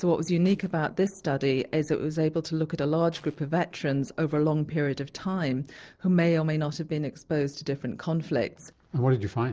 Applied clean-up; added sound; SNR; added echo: neural separator model SepFormer DNS4.